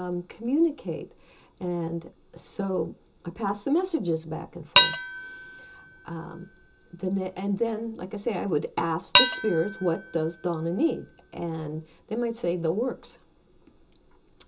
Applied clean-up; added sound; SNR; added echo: none; Dishes, pots, and pans; -1 dB; reverberation time 0.2 s.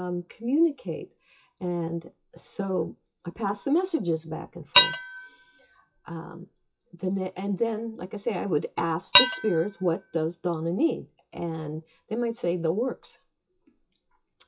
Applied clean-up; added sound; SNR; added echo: classical method WPE with log-MMSE.